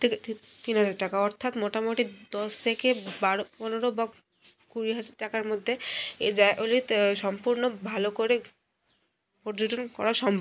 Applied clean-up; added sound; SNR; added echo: none; none; none; none.